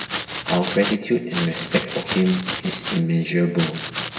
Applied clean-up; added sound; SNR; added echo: none; Domestic sounds, home sounds; 2 dB; reverberation time 1.1 s.